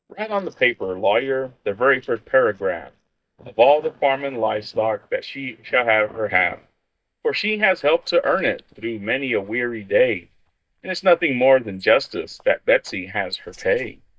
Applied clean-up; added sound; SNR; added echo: neural mask model DeepFilterNet 3.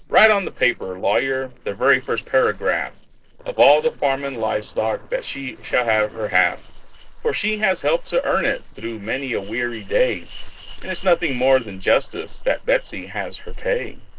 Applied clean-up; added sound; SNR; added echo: neural separator model SepFormer DNS4.